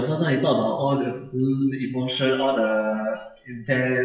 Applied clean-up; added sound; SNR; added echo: classical method WPE with log-MMSE.